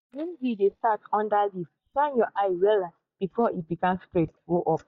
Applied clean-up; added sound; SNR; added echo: neural mask model DeepFilterNet 3.